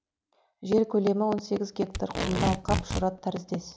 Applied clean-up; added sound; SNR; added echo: none; Packing tape, duct tape; 2 dB; none.